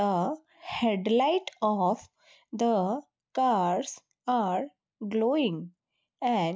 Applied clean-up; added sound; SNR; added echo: none; none; none; none.